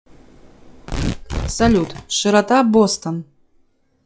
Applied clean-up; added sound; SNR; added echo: classical method log-MMSE.